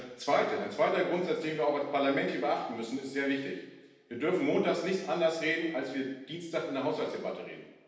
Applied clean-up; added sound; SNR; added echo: none; none; none; reverberation time 0.9 s.